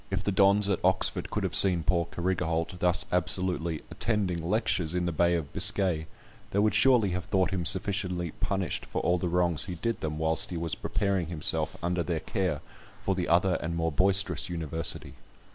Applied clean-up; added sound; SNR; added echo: none; none; none; none.